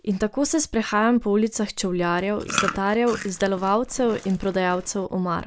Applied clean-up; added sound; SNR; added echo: none; Chewing, mastication; 10 dB; none.